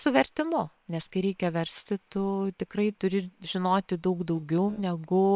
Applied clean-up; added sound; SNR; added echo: neural separator model SepFormer WHAM!.